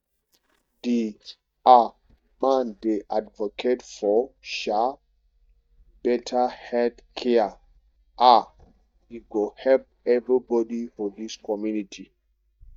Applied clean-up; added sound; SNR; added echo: neural mask model DeepFilterNet 3.